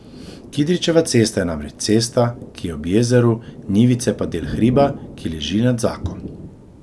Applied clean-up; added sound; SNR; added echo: none; Thunder; 13 dB; none.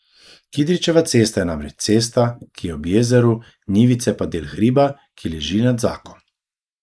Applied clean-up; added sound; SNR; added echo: neural mask model Resemble Enhance denoiser.